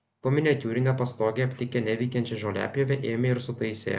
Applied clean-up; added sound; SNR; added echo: none; none; none; none.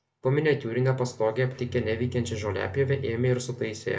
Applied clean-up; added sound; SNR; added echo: none; Bowed string instrument; 13 dB; reverberation time 1.1 s.